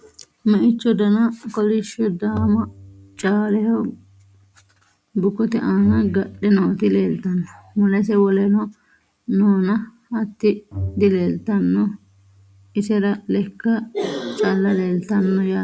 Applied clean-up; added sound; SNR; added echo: none; Bowed string instrument; 14 dB; none.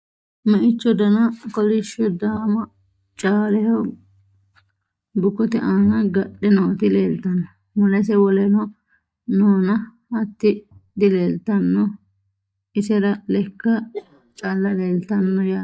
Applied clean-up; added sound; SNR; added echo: neural mask model DeepFilterNet 3.